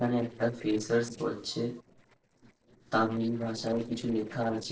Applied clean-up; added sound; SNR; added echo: neural separator model SepFormer DNS4.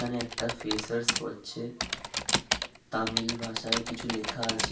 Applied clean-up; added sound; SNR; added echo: none; Typing; -2 dB; reverberation time 0.4 s.